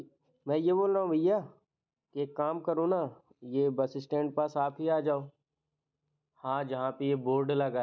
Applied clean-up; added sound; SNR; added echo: none; none; none; none.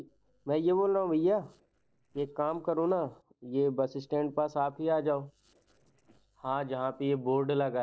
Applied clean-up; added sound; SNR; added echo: neural separator model SepFormer DNS4.